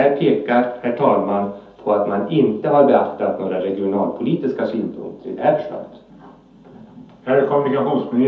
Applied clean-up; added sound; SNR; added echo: none; none; none; reverberation time 0.5 s.